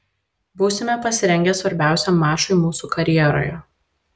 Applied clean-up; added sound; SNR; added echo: none; none; none; none.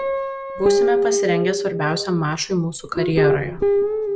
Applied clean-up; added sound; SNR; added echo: none; Guitar; -3 dB; none.